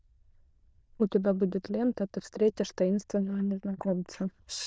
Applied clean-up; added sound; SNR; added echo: neural diffusion model UNIVERSE++.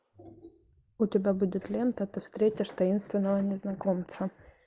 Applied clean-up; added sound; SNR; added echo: none; none; none; none.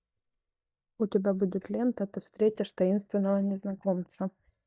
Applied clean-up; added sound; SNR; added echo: neural mask model DeepFilterNet 3.